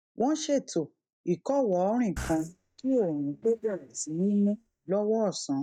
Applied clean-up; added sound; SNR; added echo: neural mask model DeepFilterNet 3.